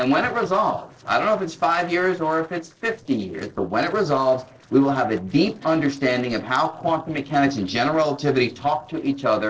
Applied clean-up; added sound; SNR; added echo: neural separator model SepFormer DNS4.